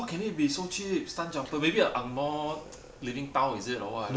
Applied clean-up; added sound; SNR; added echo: none; none; none; none.